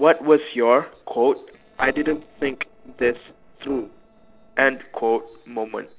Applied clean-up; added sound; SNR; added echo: neural separator model SepFormer DNS4.